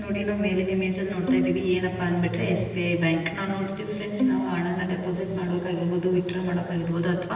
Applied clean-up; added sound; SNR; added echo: none; Bowed string instrument; 2 dB; reverberation time 1.4 s.